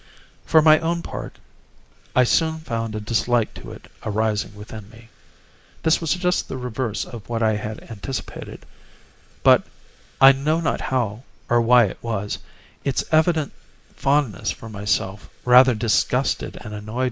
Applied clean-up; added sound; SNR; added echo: neural mask model Resemble Enhance denoiser.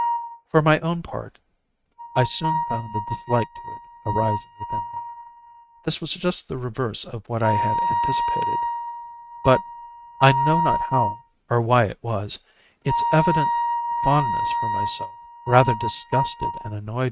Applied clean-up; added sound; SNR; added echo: neural mask model RNNoise.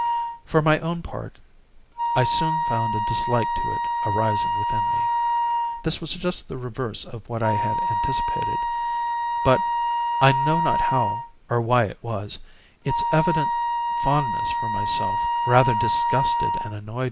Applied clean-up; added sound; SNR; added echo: none; Wind instrument, woodwind instrument; -1 dB; none.